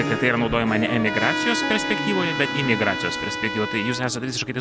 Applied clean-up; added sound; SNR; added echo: none; Harp + Trumpet; 4 dB; none.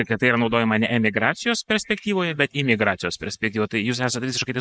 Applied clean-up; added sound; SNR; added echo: neural mask model Resemble Enhance denoiser.